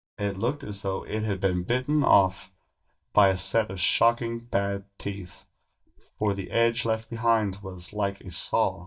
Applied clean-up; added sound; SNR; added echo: neural mask model DeepFilterNet 3.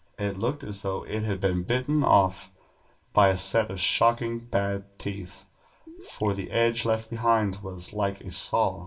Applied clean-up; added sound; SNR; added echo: none; Gurgling; 20 dB; reverberation time 0.2 s.